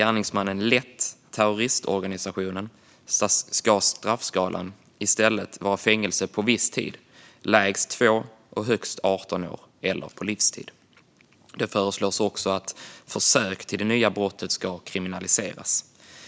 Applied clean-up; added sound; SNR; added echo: none; none; none; none.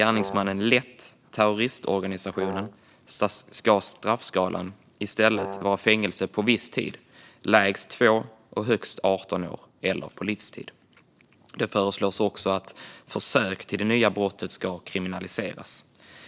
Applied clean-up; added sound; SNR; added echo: neural separator model SepFormer DNS4.